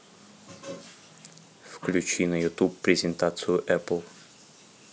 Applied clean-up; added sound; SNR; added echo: none; none; none; none.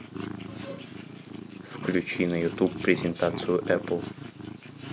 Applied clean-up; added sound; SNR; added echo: none; Purr; 8 dB; none.